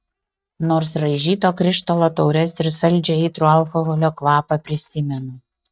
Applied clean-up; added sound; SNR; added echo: neural mask model DeepFilterNet 3.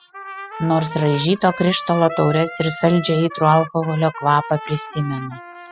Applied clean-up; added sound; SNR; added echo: classical method spectral subtraction.